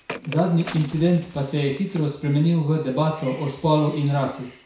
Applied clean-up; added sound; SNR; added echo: none; Bird; 19 dB; reverberation time 0.6 s.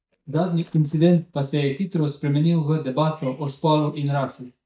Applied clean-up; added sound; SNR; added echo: neural mask model DeepFilterNet 3.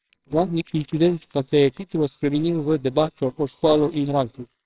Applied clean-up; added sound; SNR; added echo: neural separator model SepFormer WHAMR!.